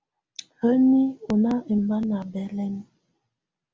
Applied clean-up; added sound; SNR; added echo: none; none; none; none.